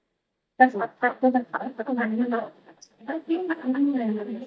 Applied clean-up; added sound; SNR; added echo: neural mask model DeepFilterNet 3.